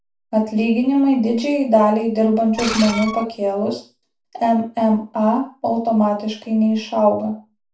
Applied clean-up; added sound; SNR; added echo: none; Screech; 10 dB; reverberation time 0.3 s.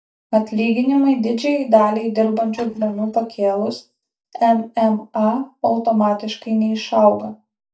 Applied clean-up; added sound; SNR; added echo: neural mask model DeepFilterNet 3.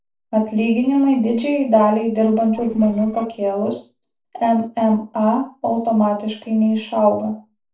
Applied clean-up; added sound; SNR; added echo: neural separator model SepFormer DNS4.